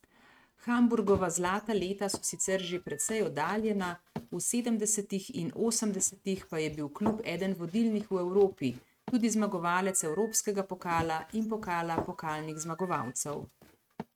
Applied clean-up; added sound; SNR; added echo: neural mask model RNNoise.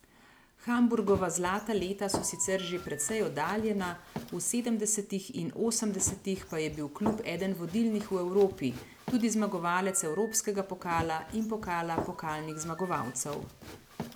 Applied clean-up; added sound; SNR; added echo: none; Telephone + Run; 13 dB; none.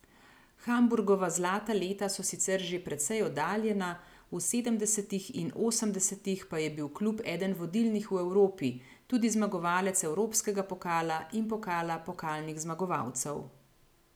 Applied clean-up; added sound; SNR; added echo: none; none; none; none.